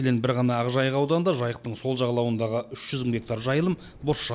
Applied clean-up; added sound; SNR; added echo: none; none; none; none.